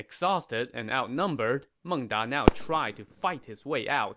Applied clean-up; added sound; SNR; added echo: none; Fireworks; 3 dB; none.